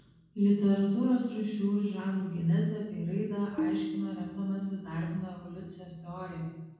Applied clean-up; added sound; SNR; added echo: none; Tabla; 7 dB; reverberation time 1.1 s.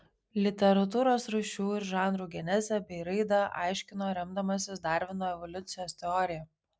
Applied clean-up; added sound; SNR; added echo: none; none; none; none.